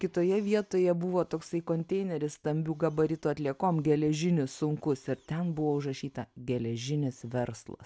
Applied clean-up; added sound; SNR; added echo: none; none; none; none.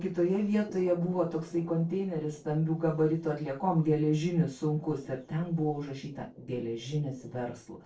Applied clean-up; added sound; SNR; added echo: neural separator model SepFormer DNS4.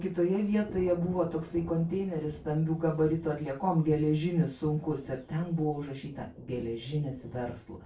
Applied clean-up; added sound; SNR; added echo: none; Thunder / Rain; 18 dB; reverberation time 0.2 s.